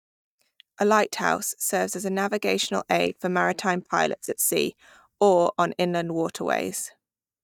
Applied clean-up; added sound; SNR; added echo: neural mask model DeepFilterNet 3.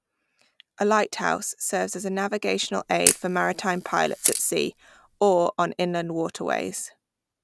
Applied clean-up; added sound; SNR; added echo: none; Camera; 2 dB; none.